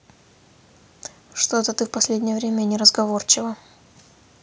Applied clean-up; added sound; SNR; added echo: none; none; none; none.